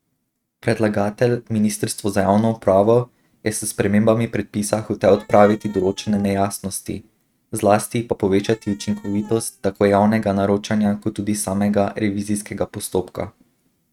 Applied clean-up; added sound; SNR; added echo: neural mask model RNNoise.